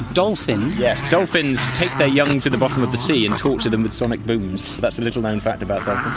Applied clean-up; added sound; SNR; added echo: none; Growling; 9 dB; none.